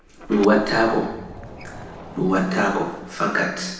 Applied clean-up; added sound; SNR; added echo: none; Sliding door; 16 dB; reverberation time 0.9 s.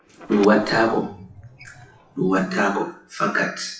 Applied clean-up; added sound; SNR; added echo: classical method WPE with log-MMSE.